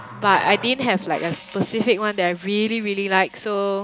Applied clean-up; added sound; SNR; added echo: none; Water tap, faucet; 17 dB; none.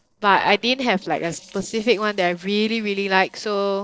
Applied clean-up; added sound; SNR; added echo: neural separator model SepFormer DNS4.